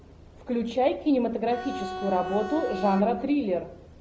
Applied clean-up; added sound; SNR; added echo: none; Bowed string instrument; 8 dB; none.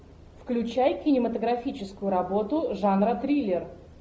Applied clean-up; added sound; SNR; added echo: none; none; none; none.